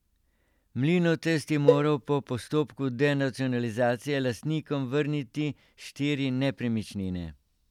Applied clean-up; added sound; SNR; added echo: none; Cowbell; 0 dB; none.